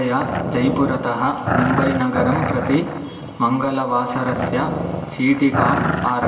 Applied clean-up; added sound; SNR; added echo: none; Growling; 4 dB; reverberation time 0.2 s.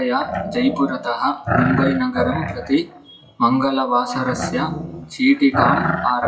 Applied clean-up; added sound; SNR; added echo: classical method WPE with log-MMSE.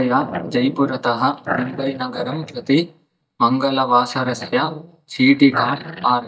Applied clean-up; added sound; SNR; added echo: neural mask model DeepFilterNet 3.